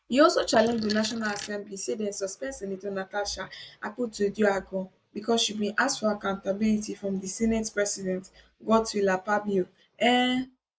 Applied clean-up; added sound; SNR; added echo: neural mask model Resemble Enhance denoiser.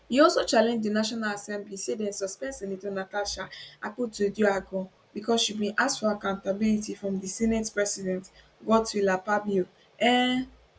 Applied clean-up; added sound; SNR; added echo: none; none; none; none.